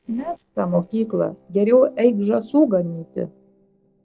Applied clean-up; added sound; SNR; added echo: neural separator model SepFormer DNS4.